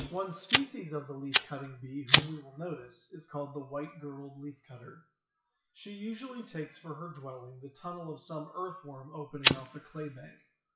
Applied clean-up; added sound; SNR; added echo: classical method WPE with log-MMSE.